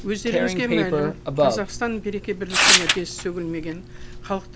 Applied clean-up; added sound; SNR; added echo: none; Tearing; -4 dB; none.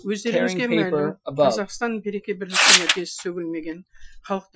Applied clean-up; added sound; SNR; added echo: classical method Wiener filter.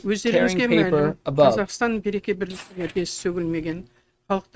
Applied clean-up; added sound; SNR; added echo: neural mask model RNNoise.